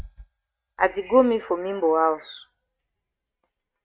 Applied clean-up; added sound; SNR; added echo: neural mask model RNNoise.